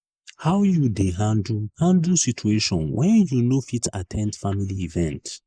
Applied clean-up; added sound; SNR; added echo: neural mask model Resemble Enhance denoiser.